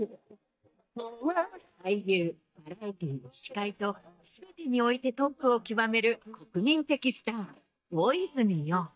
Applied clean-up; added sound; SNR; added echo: neural mask model DeepFilterNet 3.